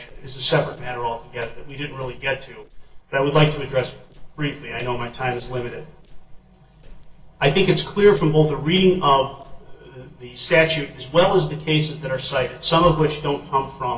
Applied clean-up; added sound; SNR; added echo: neural separator model SepFormer DNS4.